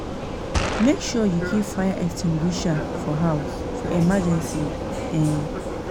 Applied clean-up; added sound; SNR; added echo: none; Gunshot, gunfire + Vehicle; 4 dB; none.